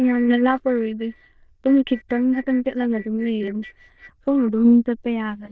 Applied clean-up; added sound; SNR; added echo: neural diffusion model UNIVERSE++.